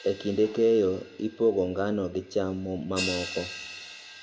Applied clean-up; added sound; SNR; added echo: none; Crash cymbal; 13 dB; reverberation time 1.2 s.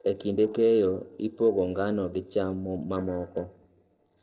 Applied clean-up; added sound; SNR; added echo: neural separator model SepFormer DNS4.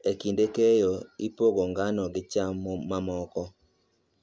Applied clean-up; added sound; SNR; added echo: none; none; none; none.